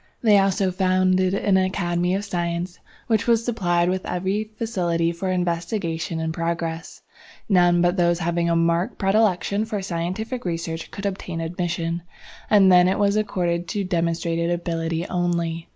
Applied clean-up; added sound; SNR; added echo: neural mask model Resemble Enhance denoiser.